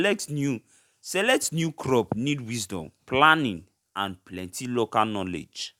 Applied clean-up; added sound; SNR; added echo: none; none; none; none.